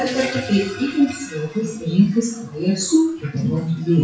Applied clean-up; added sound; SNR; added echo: classical method WPE with log-MMSE.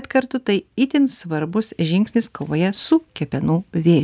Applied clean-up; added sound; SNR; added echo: none; none; none; none.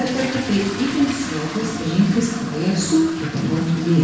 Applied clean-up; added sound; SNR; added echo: none; Fill (with liquid) / Toilet flush; 10 dB; reverberation time 0.9 s.